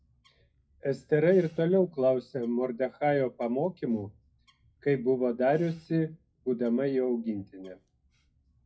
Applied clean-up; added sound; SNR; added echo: classical method WPE with log-MMSE.